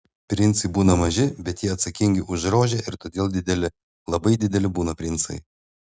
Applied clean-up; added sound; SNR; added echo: none; none; none; none.